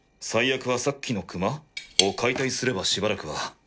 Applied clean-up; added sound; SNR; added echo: none; Cutlery, silverware / Tap; 3 dB; none.